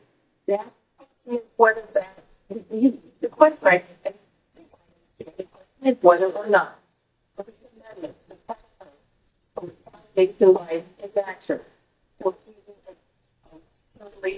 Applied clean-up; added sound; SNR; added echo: neural mask model DeepFilterNet 3.